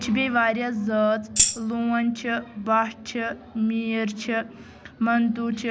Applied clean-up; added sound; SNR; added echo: none; Tambourine; -2 dB; none.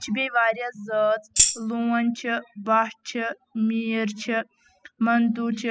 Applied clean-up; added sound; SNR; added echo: classical method spectral subtraction.